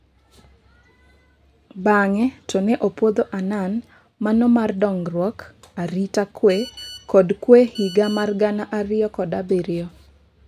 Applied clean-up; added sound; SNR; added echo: none; Telephone; 18 dB; none.